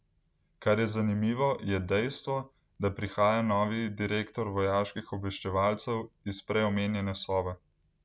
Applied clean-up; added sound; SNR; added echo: none; none; none; none.